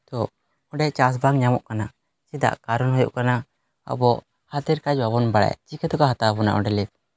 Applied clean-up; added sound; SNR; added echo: none; none; none; none.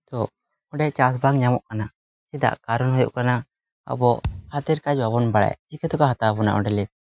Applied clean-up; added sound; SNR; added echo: classical method Wiener filter.